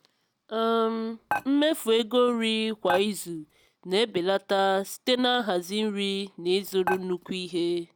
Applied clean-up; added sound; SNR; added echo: none; Dishes, pots, and pans; 10 dB; none.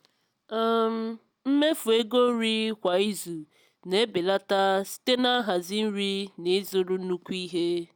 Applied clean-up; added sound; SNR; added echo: none; none; none; none.